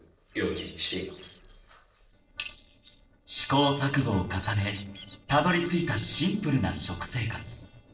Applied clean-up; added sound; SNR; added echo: neural separator model SepFormer DNS4.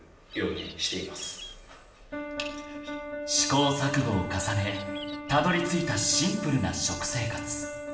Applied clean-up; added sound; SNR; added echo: none; Bird; 16 dB; reverberation time 1.0 s.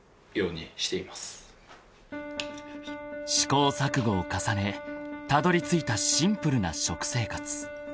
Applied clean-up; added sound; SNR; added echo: none; none; none; none.